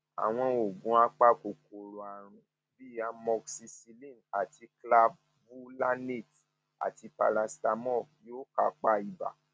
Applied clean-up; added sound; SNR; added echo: none; none; none; none.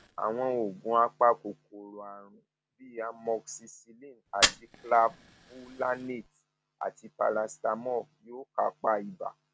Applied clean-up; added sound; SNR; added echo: none; Fire; 8 dB; none.